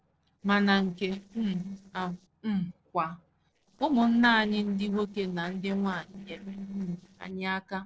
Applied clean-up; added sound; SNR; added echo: neural separator model SepFormer DNS4.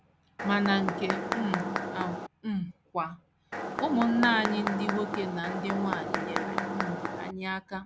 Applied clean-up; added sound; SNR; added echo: none; Mechanisms; 1 dB; none.